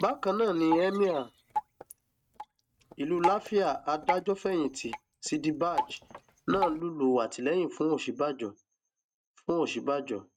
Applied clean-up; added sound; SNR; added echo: neural mask model RNNoise.